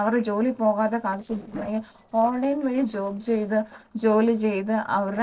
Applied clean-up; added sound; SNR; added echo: neural separator model SepFormer DNS4.